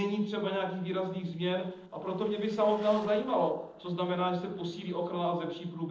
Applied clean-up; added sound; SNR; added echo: neural separator model SepFormer DNS4.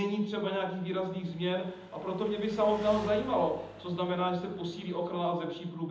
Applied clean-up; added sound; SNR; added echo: none; Engine; 19 dB; reverberation time 0.8 s.